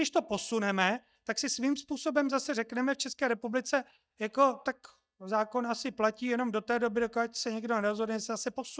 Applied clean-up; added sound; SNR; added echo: neural mask model DeepFilterNet 3.